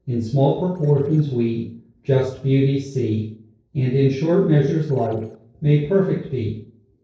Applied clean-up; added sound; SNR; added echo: neural separator model SepFormer DNS4.